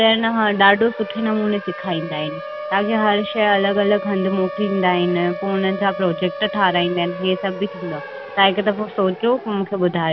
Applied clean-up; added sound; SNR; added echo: none; Siren; 11 dB; none.